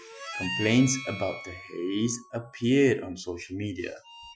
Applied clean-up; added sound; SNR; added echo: classical method Wiener filter.